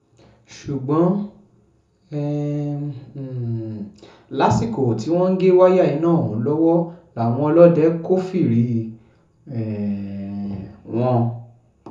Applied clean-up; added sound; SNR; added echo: none; none; none; reverberation time 0.6 s.